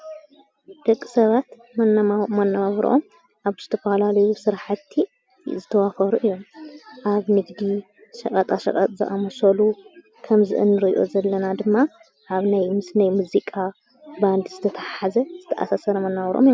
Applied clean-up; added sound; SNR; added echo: none; none; none; none.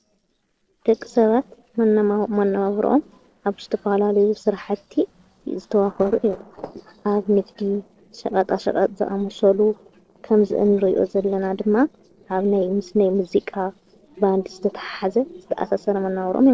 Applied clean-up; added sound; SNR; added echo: neural separator model SepFormer DNS4.